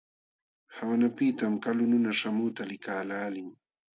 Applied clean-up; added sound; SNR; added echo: none; none; none; none.